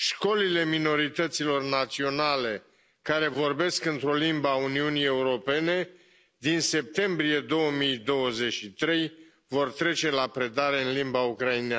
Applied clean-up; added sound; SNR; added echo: none; none; none; none.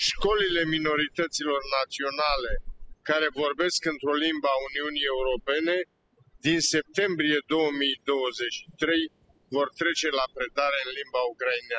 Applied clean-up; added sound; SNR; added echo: classical method spectral subtraction.